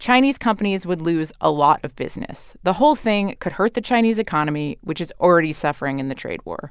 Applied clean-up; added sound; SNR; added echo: none; none; none; none.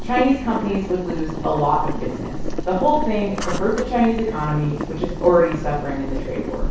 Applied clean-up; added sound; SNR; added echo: none; Boiling; 5 dB; reverberation time 0.6 s.